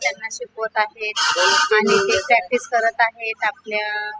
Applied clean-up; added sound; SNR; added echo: classical method spectral subtraction.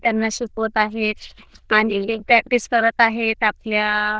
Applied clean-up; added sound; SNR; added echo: neural diffusion model UNIVERSE++.